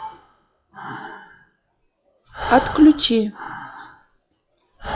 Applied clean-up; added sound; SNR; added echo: classical method log-MMSE.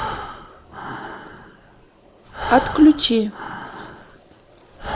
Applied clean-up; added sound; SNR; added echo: none; Breathing; 10 dB; none.